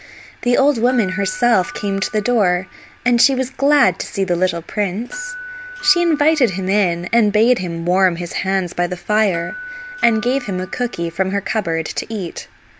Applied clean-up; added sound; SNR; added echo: none; Door / Bell; 18 dB; none.